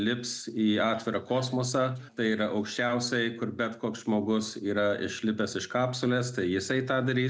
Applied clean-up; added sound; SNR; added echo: none; none; none; none.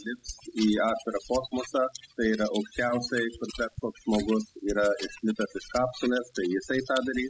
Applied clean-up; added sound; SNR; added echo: classical method spectral subtraction.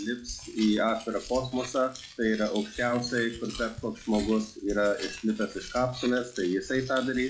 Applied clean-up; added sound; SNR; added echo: classical method log-MMSE.